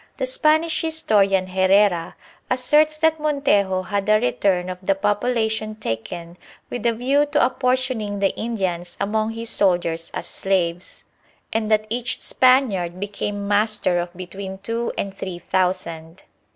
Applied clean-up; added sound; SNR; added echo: none; none; none; none.